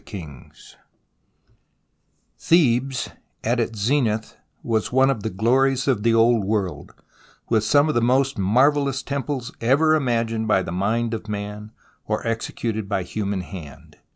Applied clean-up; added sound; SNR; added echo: none; none; none; none.